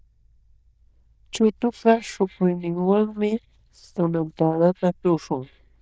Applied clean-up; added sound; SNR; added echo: neural diffusion model UNIVERSE++.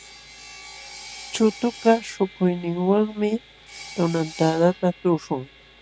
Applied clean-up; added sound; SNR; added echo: none; Sawing; 18 dB; none.